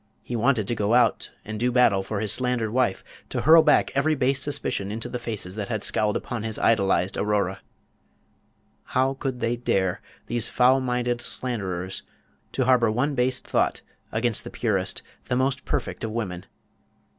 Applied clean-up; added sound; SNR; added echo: none; none; none; none.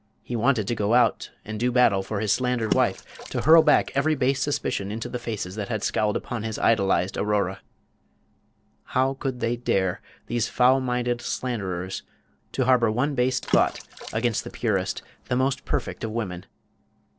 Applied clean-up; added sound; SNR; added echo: neural separator model SepFormer DNS4.